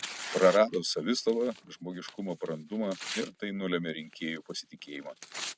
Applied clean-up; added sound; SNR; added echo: none; Tearing; 13 dB; none.